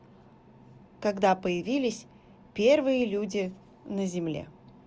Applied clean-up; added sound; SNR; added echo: none; none; none; none.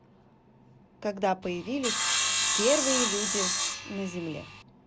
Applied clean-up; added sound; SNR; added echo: none; Sawing; -3 dB; none.